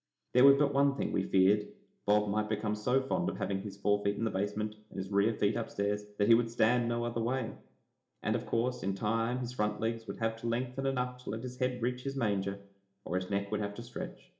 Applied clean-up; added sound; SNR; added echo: none; none; none; reverberation time 0.4 s.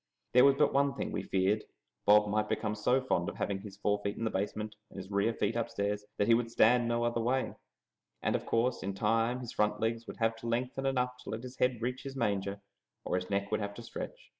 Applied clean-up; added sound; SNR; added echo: none; none; none; none.